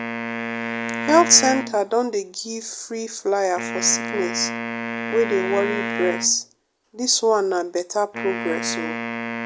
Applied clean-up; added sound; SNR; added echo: none; Wind instrument, woodwind instrument; 7 dB; none.